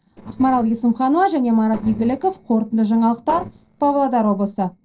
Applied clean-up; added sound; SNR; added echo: neural separator model SepFormer DNS4.